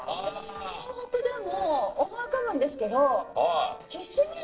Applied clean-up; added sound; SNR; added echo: neural separator model SepFormer DNS4.